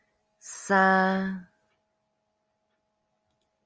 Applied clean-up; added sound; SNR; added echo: none; none; none; none.